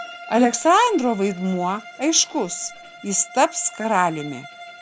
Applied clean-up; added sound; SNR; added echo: none; Bowed string instrument; 18 dB; none.